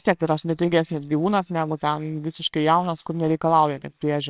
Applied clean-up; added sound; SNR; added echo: neural separator model SepFormer WHAMR!.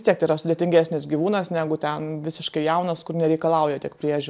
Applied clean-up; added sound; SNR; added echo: none; none; none; none.